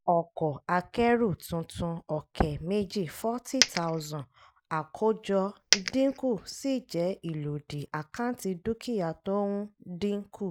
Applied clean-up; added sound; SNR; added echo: none; Coin (dropping); -1 dB; none.